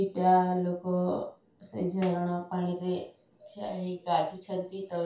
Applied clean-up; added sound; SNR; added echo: none; Tambourine; 17 dB; reverberation time 0.3 s.